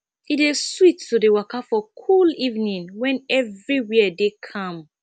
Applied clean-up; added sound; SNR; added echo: none; none; none; none.